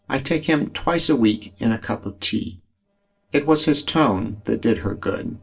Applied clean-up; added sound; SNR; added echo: neural separator model SepFormer DNS4.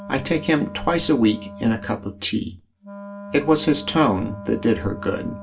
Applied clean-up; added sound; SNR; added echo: none; Wind instrument, woodwind instrument; 15 dB; reverberation time 0.2 s.